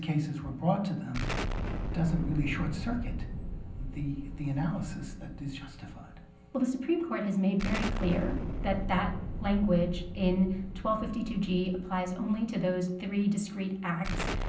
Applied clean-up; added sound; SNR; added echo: none; Explosion; 5 dB; reverberation time 0.6 s.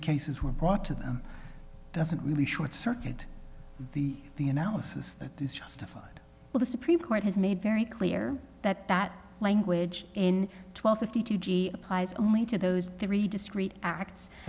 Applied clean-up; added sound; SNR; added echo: none; none; none; none.